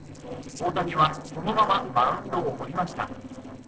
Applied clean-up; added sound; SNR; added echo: neural separator model SepFormer DNS4.